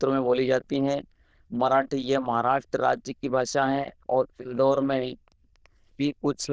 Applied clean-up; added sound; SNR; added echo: neural diffusion model UNIVERSE++.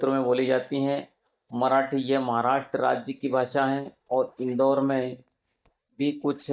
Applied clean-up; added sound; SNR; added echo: neural mask model DeepFilterNet 3.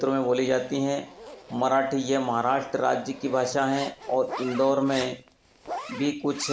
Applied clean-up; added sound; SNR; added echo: none; Zipper (clothing); 15 dB; none.